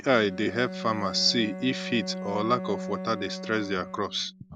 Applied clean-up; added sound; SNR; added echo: none; Bowed string instrument; 8 dB; none.